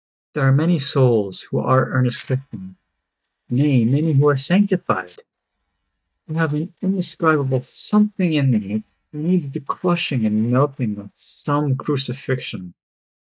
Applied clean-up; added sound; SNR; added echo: neural mask model DeepFilterNet 3.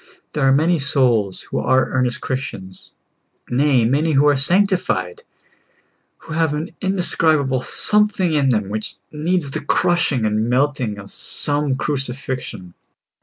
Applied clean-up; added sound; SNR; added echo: none; none; none; none.